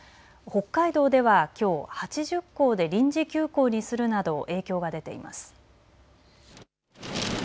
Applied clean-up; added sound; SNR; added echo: none; none; none; none.